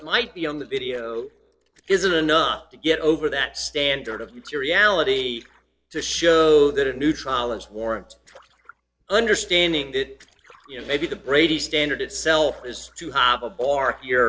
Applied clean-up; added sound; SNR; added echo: neural separator model SepFormer DNS4.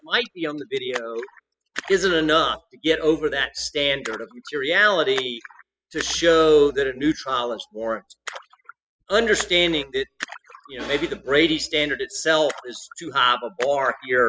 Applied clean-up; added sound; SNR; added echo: classical method spectral subtraction.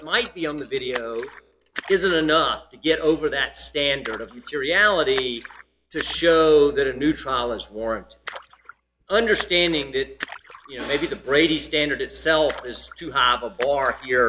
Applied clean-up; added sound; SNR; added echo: none; Splash, splatter; 18 dB; none.